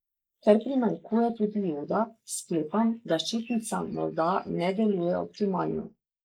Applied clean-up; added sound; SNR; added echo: neural mask model Resemble Enhance denoiser.